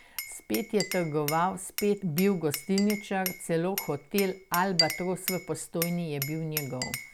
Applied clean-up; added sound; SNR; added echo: none; Glass; 7 dB; none.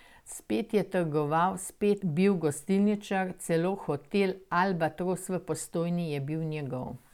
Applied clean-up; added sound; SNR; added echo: none; none; none; none.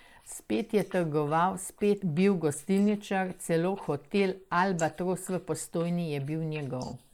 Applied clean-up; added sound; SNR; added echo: neural mask model Resemble Enhance denoiser.